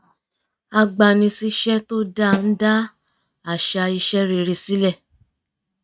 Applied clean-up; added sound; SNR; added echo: neural mask model RNNoise.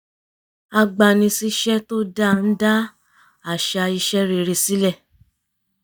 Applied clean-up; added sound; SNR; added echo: neural mask model DeepFilterNet 3.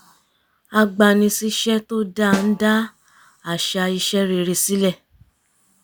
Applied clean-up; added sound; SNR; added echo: none; Snare drum; 10 dB; none.